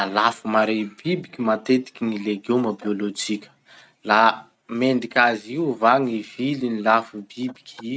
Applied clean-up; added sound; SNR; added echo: none; none; none; none.